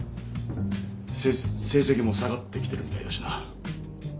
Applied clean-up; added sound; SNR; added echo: none; Thunder / Rain; 17 dB; none.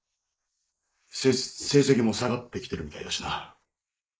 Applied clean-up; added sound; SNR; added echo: neural mask model Resemble Enhance denoiser.